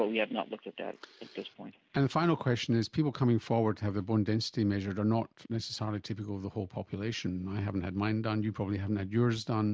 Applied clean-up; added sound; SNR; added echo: none; none; none; none.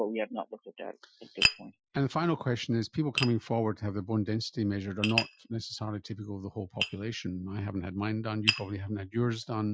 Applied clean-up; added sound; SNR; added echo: classical method Wiener filter.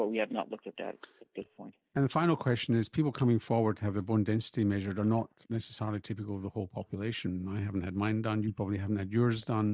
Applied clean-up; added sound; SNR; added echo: neural mask model DeepFilterNet 3.